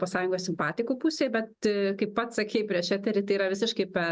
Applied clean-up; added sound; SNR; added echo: none; none; none; none.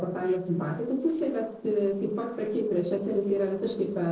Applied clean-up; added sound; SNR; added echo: neural separator model SepFormer DNS4.